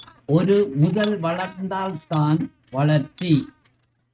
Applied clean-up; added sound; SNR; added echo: neural mask model RNNoise.